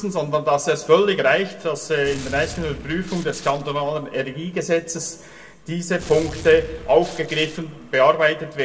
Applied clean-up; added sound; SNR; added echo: none; Gunshot, gunfire; 18 dB; reverberation time 0.5 s.